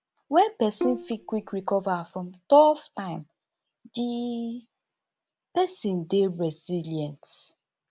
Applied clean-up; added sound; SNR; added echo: none; Bowed string instrument; 8 dB; none.